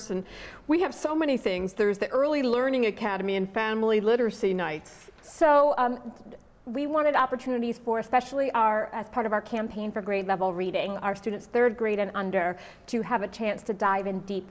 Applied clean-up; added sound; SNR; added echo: none; none; none; none.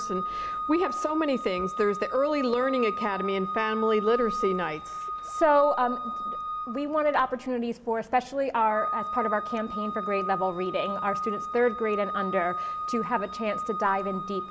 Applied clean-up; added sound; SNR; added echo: none; Organ; 6 dB; none.